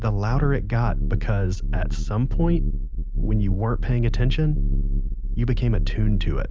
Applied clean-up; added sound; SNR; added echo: none; none; none; none.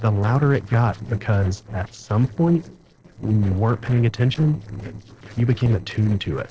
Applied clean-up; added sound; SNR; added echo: neural separator model SepFormer DNS4.